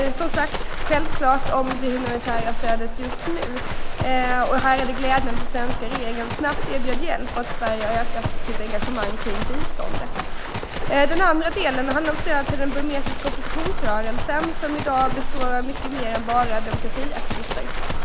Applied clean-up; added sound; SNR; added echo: none; Livestock, farm animals, working animals; -3 dB; none.